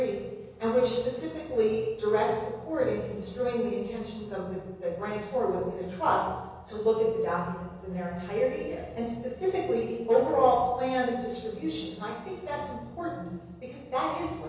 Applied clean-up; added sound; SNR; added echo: none; none; none; reverberation time 1.1 s.